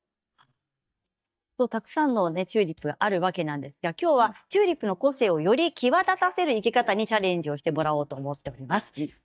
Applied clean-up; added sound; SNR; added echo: neural mask model DeepFilterNet 3.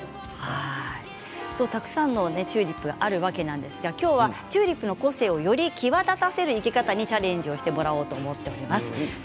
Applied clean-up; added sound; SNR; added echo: none; Harp; 16 dB; none.